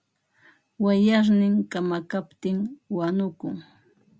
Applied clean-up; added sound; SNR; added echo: none; none; none; none.